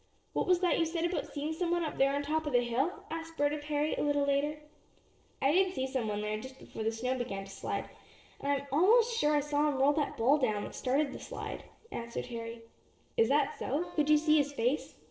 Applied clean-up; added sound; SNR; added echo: neural separator model SepFormer DNS4.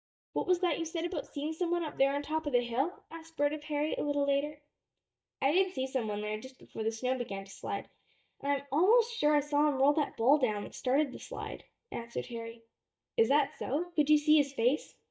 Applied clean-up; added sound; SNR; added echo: neural mask model DeepFilterNet 3.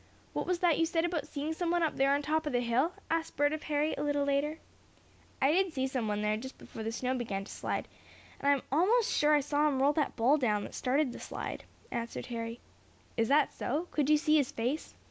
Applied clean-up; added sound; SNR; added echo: none; none; none; none.